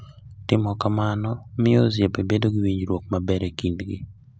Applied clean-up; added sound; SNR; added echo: none; none; none; none.